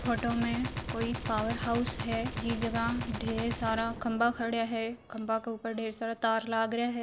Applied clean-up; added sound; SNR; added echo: none; Gunshot, gunfire; 7 dB; none.